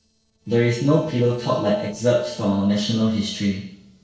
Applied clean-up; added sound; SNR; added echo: neural separator model SepFormer DNS4.